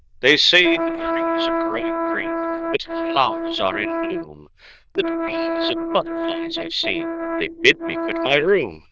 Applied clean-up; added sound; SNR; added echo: neural diffusion model UNIVERSE++.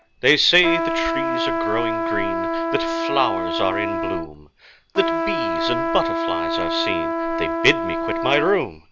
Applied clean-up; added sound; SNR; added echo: none; Trumpet; 0 dB; none.